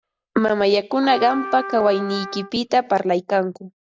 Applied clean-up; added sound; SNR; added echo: none; Trumpet; 13 dB; none.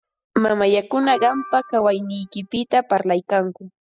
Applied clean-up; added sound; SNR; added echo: classical method spectral subtraction.